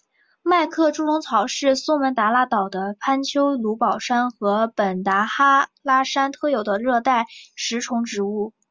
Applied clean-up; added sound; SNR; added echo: none; none; none; none.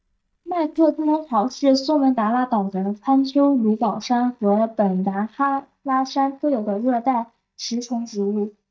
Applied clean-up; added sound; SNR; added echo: neural mask model DeepFilterNet 3.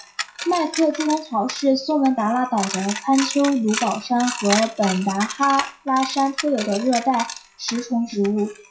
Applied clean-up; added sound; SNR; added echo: classical method WPE with log-MMSE.